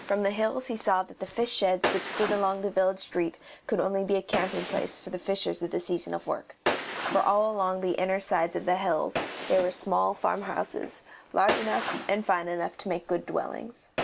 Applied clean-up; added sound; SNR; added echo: none; Gunshot, gunfire; 9 dB; none.